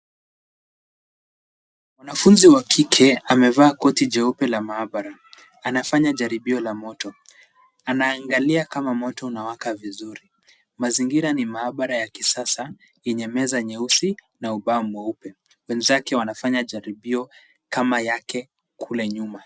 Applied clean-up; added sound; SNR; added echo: none; none; none; none.